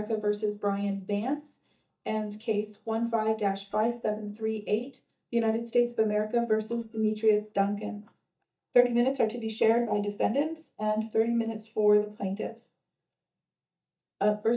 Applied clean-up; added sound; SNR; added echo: neural mask model DeepFilterNet 3.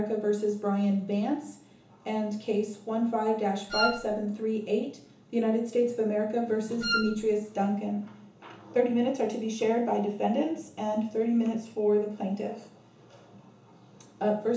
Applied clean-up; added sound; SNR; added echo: none; Wind instrument, woodwind instrument; 3 dB; reverberation time 0.8 s.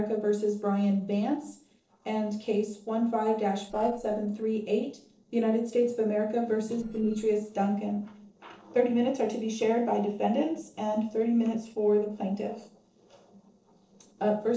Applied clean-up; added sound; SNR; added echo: neural separator model SepFormer DNS4.